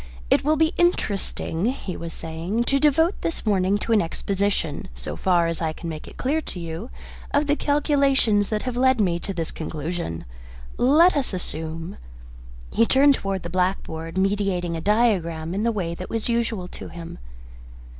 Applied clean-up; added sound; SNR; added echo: none; none; none; none.